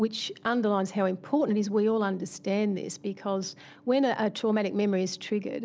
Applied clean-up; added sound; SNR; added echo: none; none; none; none.